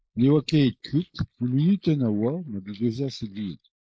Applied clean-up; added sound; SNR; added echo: neural mask model Resemble Enhance denoiser.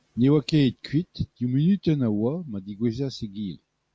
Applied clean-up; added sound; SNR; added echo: none; none; none; none.